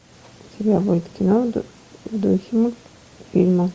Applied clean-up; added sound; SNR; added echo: none; none; none; none.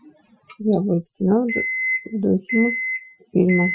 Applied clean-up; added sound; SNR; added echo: classical method Wiener filter.